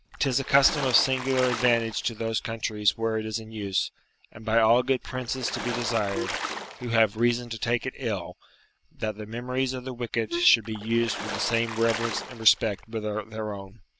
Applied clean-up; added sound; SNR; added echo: none; Water / Splash, splatter + Wind instrument, woodwind instrument; 8 dB; none.